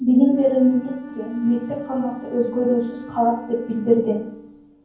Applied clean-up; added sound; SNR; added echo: none; Wind instrument, woodwind instrument; 18 dB; reverberation time 0.9 s.